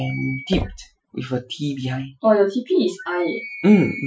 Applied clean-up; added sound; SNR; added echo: classical method Wiener filter.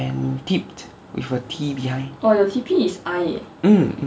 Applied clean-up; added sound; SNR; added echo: none; none; none; none.